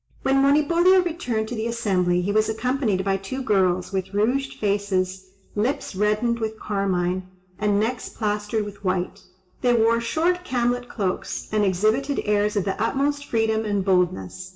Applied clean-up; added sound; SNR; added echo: none; none; none; reverberation time 0.8 s.